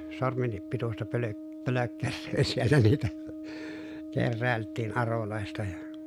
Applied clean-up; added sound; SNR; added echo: none; Brass instrument; 11 dB; none.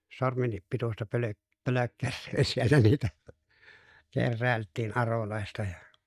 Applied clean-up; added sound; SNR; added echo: neural mask model DeepFilterNet 3.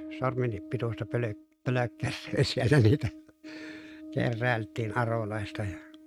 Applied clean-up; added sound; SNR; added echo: neural mask model RNNoise.